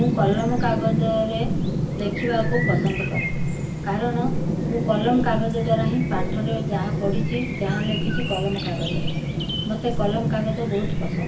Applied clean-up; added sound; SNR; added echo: none; Chirp, tweet; -2 dB; reverberation time 0.3 s.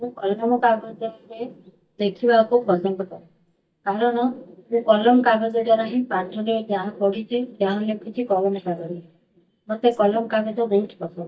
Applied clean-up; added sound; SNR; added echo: neural mask model DeepFilterNet 3.